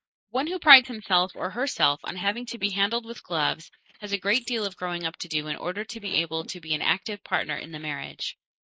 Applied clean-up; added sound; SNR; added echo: neural mask model Resemble Enhance denoiser.